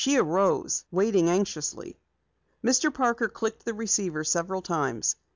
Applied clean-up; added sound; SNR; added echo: none; none; none; none.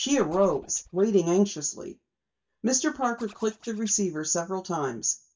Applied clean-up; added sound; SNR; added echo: neural mask model DeepFilterNet 3.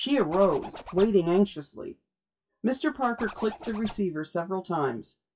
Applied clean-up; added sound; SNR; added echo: classical method WPE with log-MMSE.